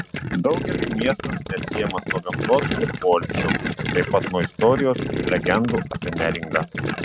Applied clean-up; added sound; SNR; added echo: none; Gurgling; 2 dB; none.